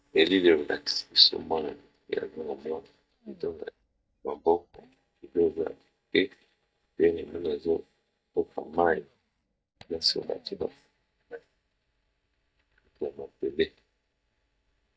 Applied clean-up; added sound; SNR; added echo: neural mask model DeepFilterNet 3.